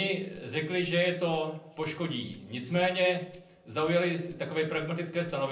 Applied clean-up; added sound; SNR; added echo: none; Rattle (instrument); 20 dB; reverberation time 0.6 s.